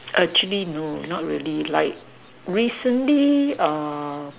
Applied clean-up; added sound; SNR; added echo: none; none; none; none.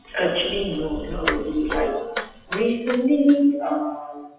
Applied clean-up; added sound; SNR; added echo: classical method WPE with log-MMSE.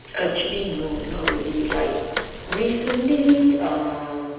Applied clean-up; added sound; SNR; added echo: none; Bicycle; 10 dB; reverberation time 1.1 s.